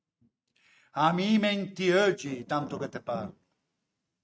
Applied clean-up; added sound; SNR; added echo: neural mask model RNNoise.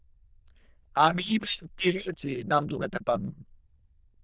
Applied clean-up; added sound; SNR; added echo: neural diffusion model UNIVERSE++.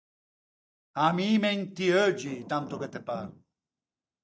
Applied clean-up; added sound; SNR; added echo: neural mask model DeepFilterNet 3.